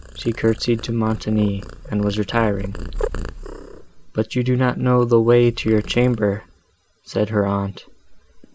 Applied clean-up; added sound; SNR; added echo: none; Purr; 13 dB; none.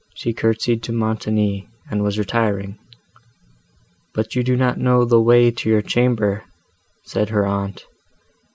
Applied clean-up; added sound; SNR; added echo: none; none; none; none.